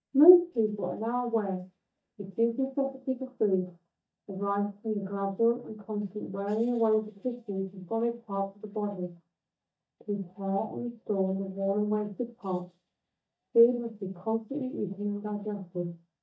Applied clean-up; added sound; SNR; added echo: neural mask model DeepFilterNet 3.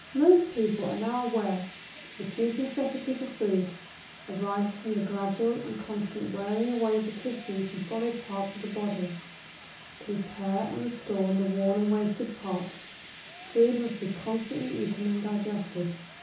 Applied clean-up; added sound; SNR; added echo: none; Fire; 15 dB; reverberation time 0.7 s.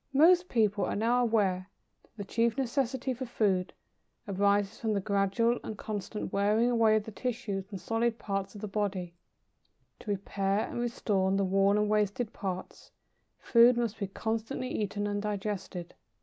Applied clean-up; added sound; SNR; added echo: none; none; none; none.